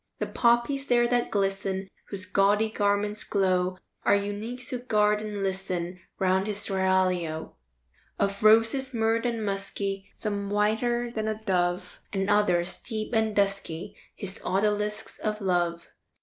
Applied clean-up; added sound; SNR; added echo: neural separator model SepFormer DNS4.